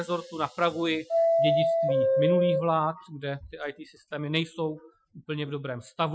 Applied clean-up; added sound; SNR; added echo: classical method Wiener filter.